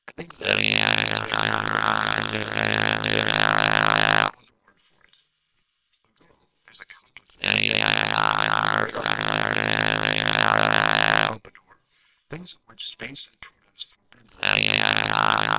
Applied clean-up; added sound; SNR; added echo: neural separator model SepFormer WHAMR!.